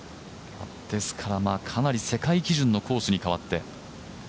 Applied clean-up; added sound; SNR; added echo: none; none; none; none.